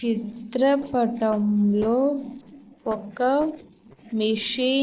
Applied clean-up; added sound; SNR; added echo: neural separator model SepFormer DNS4.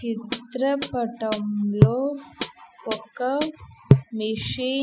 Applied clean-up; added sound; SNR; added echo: classical method spectral subtraction.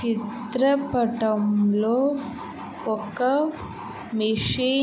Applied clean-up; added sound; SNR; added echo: none; none; none; none.